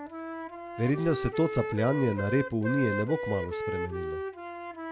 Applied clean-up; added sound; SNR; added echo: none; Wind instrument, woodwind instrument; 5 dB; none.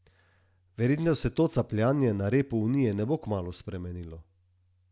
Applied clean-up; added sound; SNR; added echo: none; none; none; none.